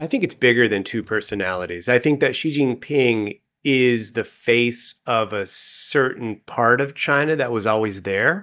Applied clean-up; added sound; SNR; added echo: neural mask model DeepFilterNet 3.